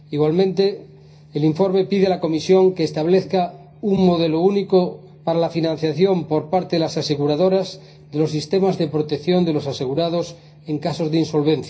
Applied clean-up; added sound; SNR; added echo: none; none; none; reverberation time 0.4 s.